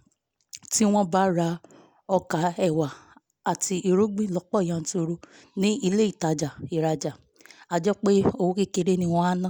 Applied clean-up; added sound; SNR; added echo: none; none; none; none.